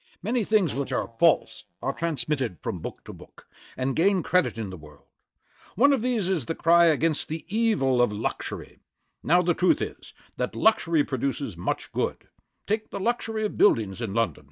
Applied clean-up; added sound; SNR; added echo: neural mask model DeepFilterNet 3.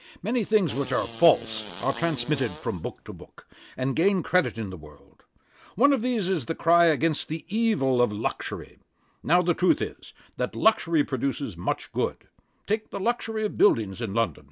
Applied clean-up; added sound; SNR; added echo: none; Fart; 15 dB; none.